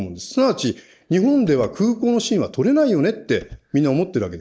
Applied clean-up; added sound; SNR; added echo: neural mask model DeepFilterNet 3.